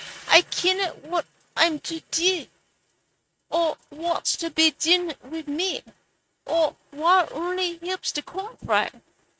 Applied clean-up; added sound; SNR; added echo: neural mask model RNNoise.